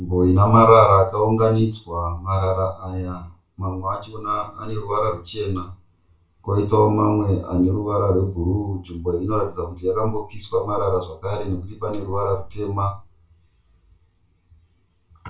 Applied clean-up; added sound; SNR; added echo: none; none; none; reverberation time 0.2 s.